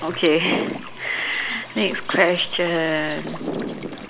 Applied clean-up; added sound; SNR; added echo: none; Liquid + Chirp, tweet; 18 dB; none.